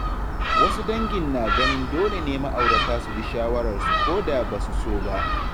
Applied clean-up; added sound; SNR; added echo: none; Gull, seagull; -3 dB; none.